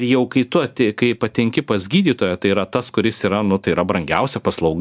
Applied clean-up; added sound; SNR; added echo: none; none; none; none.